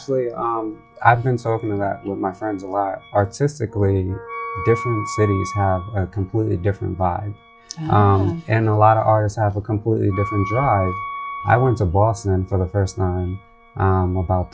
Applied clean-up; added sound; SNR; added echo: classical method log-MMSE.